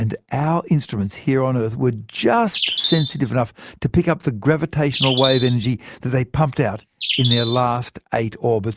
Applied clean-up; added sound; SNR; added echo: none; Bird; 4 dB; none.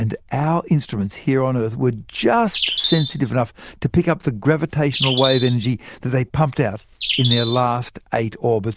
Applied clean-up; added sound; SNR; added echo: neural diffusion model UNIVERSE++.